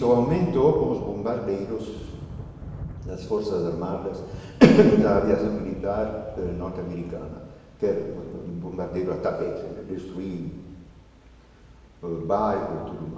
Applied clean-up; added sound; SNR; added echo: none; Thunder / Rain; 16 dB; reverberation time 1.2 s.